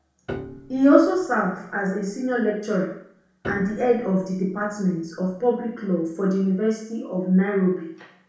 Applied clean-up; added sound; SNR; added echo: none; Piano; 18 dB; reverberation time 0.5 s.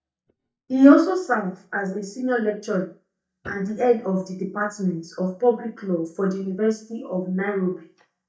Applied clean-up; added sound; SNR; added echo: neural mask model DeepFilterNet 3.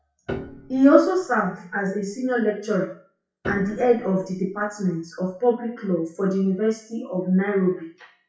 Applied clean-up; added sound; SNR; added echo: classical method WPE with log-MMSE.